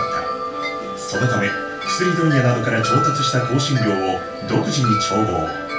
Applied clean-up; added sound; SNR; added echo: none; Wind chime; 4 dB; reverberation time 0.3 s.